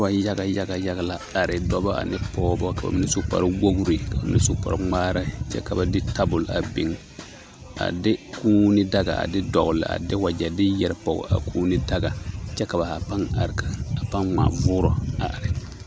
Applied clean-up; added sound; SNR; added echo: none; none; none; none.